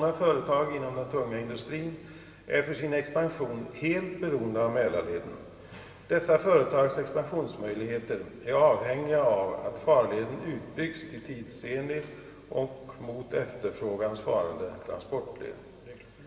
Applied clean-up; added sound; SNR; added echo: none; none; none; reverberation time 2.1 s.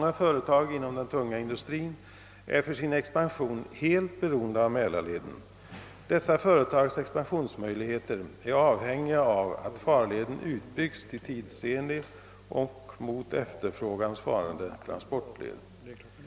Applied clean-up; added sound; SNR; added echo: none; none; none; none.